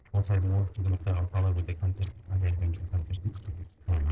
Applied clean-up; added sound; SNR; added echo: neural separator model SepFormer DNS4.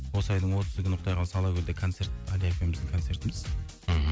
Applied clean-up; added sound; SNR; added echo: none; none; none; none.